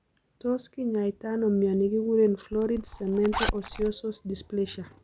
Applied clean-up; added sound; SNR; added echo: none; Zipper (clothing); 6 dB; none.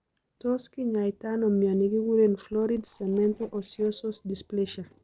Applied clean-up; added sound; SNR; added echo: neural separator model SepFormer DNS4.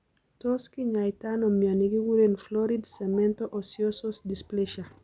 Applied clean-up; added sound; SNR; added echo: none; none; none; none.